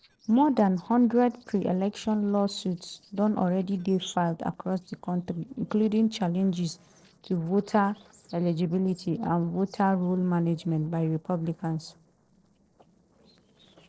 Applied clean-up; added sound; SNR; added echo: neural separator model SepFormer DNS4.